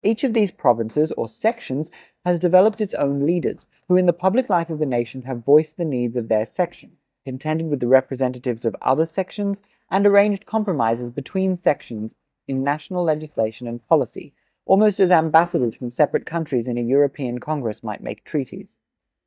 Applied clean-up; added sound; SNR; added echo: neural mask model DeepFilterNet 3.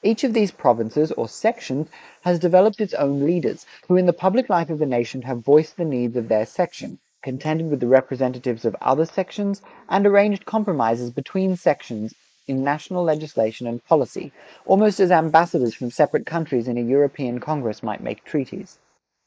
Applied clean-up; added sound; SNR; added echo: neural mask model Resemble Enhance denoiser.